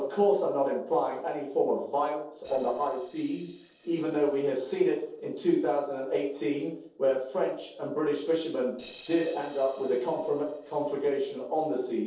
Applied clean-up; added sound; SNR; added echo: neural separator model SepFormer DNS4.